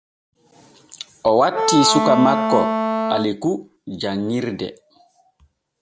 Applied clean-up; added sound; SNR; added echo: none; Wind instrument, woodwind instrument; 0 dB; none.